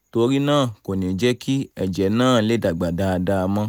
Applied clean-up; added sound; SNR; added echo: none; none; none; none.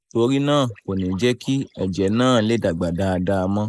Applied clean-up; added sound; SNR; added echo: neural mask model Resemble Enhance denoiser.